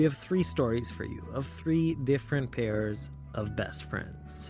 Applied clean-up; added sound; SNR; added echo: none; none; none; none.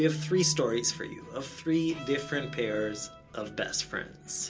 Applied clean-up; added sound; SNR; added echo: none; Bowed string instrument; 17 dB; reverberation time 0.2 s.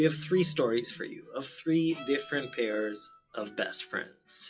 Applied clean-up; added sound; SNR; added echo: classical method WPE with log-MMSE.